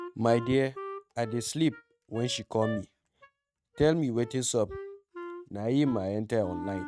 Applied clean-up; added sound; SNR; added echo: neural mask model RNNoise.